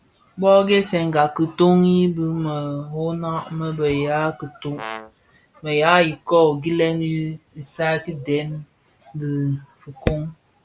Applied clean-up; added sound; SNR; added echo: none; Brass instrument; 14 dB; none.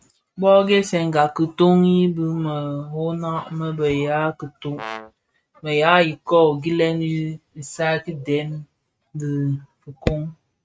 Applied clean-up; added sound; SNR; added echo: neural mask model RNNoise.